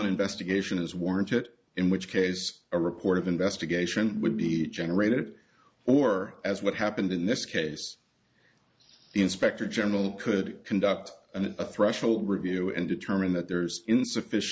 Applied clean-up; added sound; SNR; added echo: none; none; none; none.